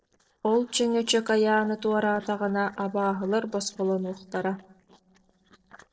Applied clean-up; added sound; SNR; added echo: neural separator model SepFormer DNS4.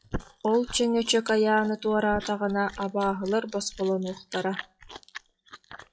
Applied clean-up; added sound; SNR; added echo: classical method WPE with log-MMSE.